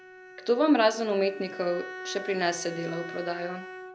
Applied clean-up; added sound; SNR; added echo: none; Bowed string instrument; 13 dB; none.